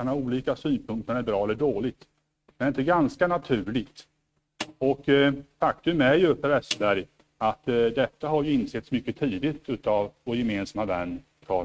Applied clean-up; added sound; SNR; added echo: neural mask model RNNoise.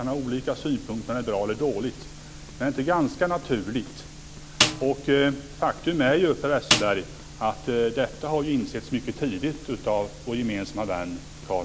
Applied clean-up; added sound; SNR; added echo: none; Snare drum; 3 dB; none.